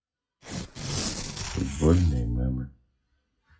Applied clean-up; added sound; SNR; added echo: classical method WPE with log-MMSE.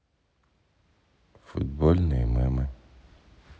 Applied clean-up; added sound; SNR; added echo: none; none; none; none.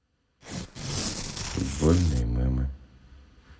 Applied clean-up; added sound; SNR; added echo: none; Tearing; 6 dB; reverberation time 0.4 s.